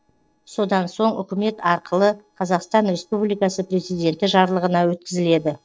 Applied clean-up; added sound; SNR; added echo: neural separator model SepFormer DNS4.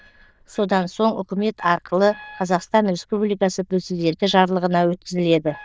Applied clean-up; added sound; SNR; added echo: neural diffusion model UNIVERSE++.